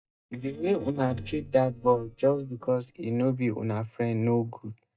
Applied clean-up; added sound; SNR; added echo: neural mask model DeepFilterNet 3.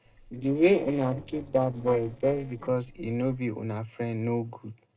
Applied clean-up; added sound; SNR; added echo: neural separator model SepFormer DNS4.